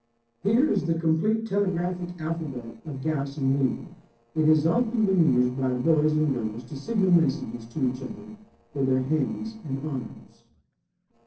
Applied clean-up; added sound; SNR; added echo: neural separator model SepFormer DNS4.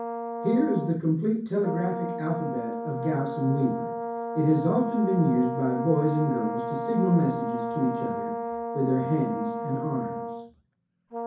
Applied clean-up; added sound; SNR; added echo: none; Brass instrument; 5 dB; reverberation time 0.6 s.